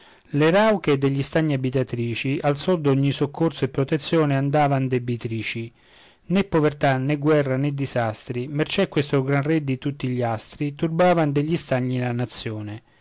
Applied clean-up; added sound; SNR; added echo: none; none; none; none.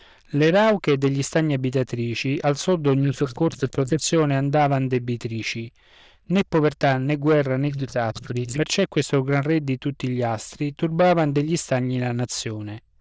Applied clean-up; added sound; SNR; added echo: neural diffusion model UNIVERSE++.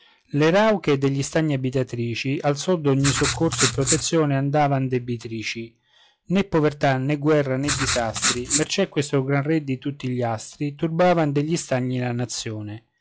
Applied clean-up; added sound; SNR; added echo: classical method log-MMSE.